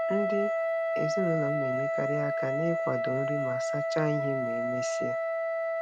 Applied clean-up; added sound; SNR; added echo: none; Wind instrument, woodwind instrument; -4 dB; none.